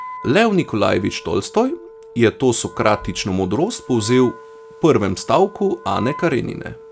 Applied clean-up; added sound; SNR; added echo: none; Wind instrument, woodwind instrument; 18 dB; none.